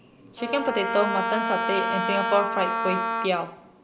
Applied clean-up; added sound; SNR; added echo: none; Wind instrument, woodwind instrument; 1 dB; none.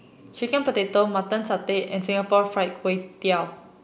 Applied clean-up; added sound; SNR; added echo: none; none; none; none.